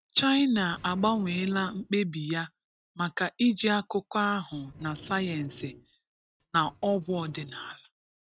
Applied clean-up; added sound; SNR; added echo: neural mask model RNNoise.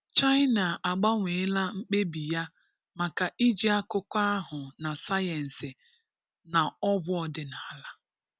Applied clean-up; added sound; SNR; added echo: none; none; none; none.